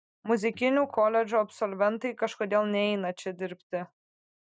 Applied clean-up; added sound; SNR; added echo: neural mask model DeepFilterNet 3.